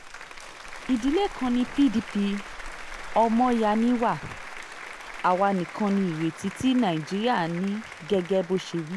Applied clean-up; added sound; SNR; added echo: none; Rain + Applause; 13 dB; none.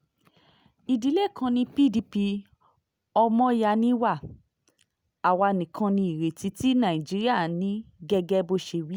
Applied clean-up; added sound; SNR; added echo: none; none; none; none.